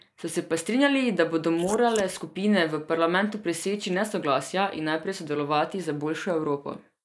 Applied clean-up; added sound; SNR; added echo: neural mask model Resemble Enhance denoiser.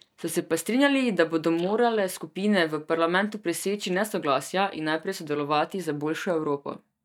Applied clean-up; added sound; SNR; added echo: neural mask model DeepFilterNet 3.